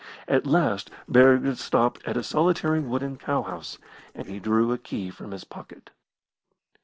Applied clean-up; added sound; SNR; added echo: neural separator model SepFormer DNS4.